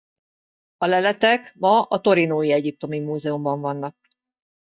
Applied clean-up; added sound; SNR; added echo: neural mask model DeepFilterNet 3.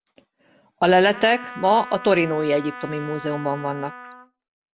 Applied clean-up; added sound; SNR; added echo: none; Trumpet; 15 dB; none.